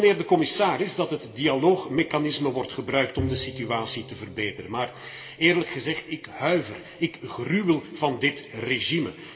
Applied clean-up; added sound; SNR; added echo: none; Bowed string instrument; 12 dB; reverberation time 1.4 s.